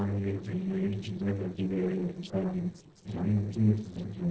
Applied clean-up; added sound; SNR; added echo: neural separator model SepFormer DNS4.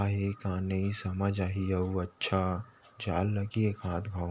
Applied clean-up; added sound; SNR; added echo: none; none; none; none.